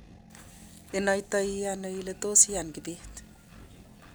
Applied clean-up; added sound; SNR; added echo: none; Engine; 19 dB; none.